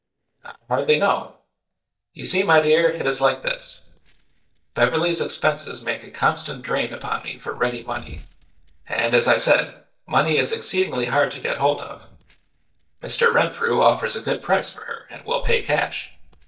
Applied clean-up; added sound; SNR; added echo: neural mask model DeepFilterNet 3.